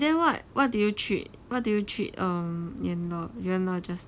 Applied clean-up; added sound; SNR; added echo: none; none; none; none.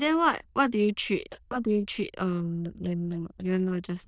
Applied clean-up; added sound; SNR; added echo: neural diffusion model UNIVERSE++.